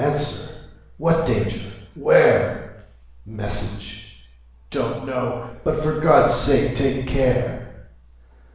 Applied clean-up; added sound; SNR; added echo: none; none; none; reverberation time 0.9 s.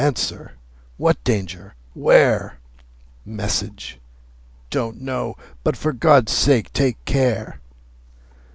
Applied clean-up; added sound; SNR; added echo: none; none; none; none.